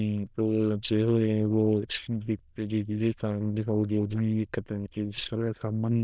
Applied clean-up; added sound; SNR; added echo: neural diffusion model UNIVERSE++.